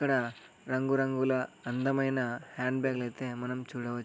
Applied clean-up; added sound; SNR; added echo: none; none; none; none.